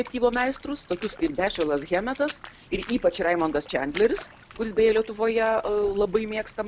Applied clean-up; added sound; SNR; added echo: none; Water / Splash, splatter; 18 dB; none.